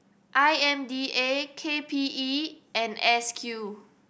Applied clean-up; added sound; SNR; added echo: none; none; none; none.